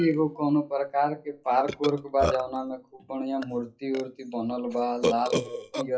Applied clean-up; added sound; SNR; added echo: classical method WPE with log-MMSE.